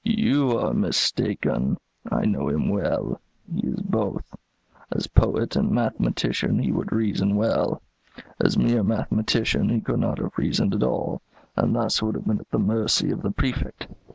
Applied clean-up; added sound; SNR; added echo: none; none; none; none.